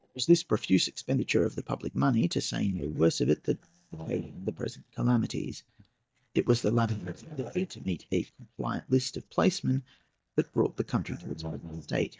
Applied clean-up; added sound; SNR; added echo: neural mask model DeepFilterNet 3.